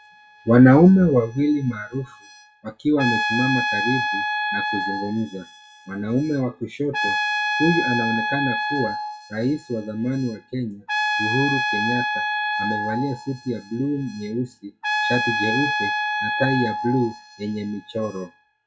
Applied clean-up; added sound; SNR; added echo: classical method log-MMSE.